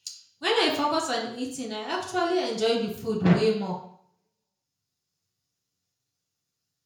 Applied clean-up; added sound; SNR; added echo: none; none; none; reverberation time 0.5 s.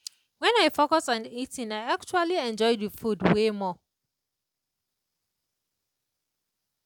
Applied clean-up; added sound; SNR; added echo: none; none; none; none.